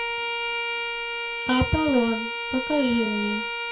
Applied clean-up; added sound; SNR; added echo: none; Bowed string instrument; 3 dB; reverberation time 0.2 s.